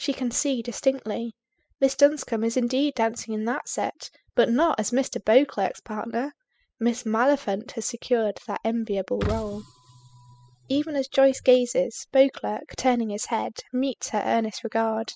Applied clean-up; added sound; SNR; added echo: classical method spectral subtraction.